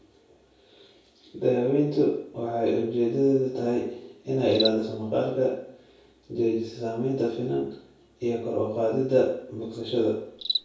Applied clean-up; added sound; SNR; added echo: none; Cricket; 15 dB; reverberation time 0.6 s.